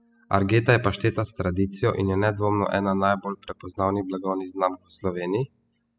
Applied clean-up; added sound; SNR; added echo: classical method spectral subtraction.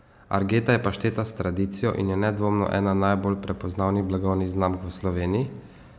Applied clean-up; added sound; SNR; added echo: none; none; none; none.